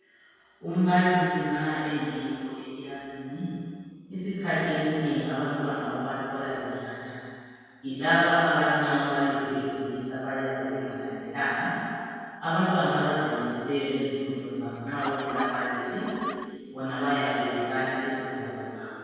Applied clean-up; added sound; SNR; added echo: none; Fowl; 9 dB; reverberation time 2.2 s.